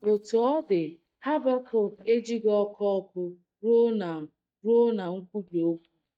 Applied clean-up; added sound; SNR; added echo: neural mask model DeepFilterNet 3.